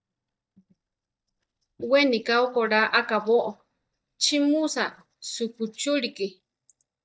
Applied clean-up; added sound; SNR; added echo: neural mask model DeepFilterNet 3.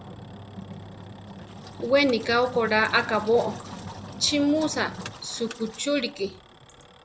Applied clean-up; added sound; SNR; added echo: none; Engine; 14 dB; none.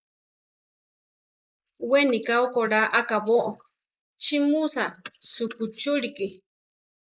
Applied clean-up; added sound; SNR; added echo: neural mask model Resemble Enhance denoiser.